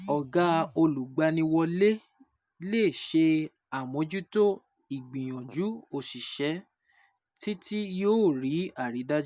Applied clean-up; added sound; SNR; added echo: none; none; none; none.